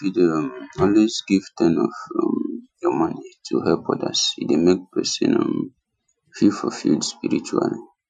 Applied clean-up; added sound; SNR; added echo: classical method Wiener filter.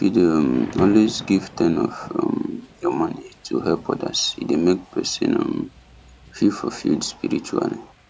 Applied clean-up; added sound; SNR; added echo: none; Thunder / Rain; 18 dB; none.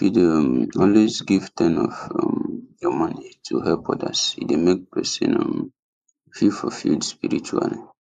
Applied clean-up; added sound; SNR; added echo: neural mask model Resemble Enhance denoiser.